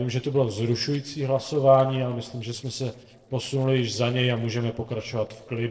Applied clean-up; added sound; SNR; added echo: neural separator model SepFormer DNS4.